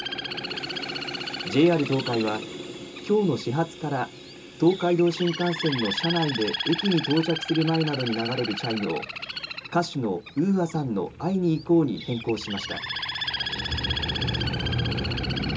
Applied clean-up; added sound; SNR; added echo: none; Bird; 8 dB; reverberation time 0.2 s.